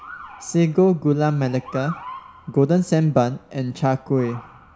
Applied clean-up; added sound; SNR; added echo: none; Motor vehicle (road) / Siren; 20 dB; none.